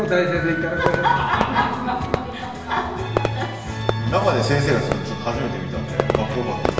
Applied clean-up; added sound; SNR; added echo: none; Fireworks; 7 dB; reverberation time 1.0 s.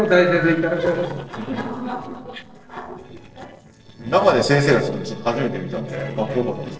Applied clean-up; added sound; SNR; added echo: neural separator model SepFormer DNS4.